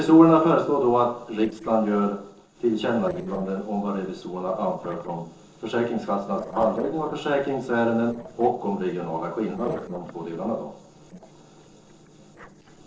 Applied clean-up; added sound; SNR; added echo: neural separator model SepFormer DNS4.